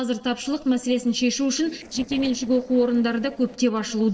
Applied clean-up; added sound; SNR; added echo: neural separator model SepFormer DNS4.